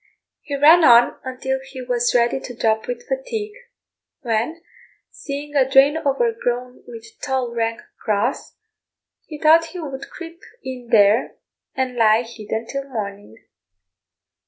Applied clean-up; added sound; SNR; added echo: none; none; none; none.